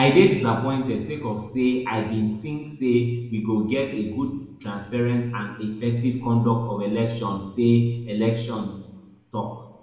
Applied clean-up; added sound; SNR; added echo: none; none; none; reverberation time 0.9 s.